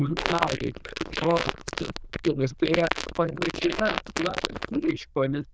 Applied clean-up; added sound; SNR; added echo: neural diffusion model UNIVERSE++.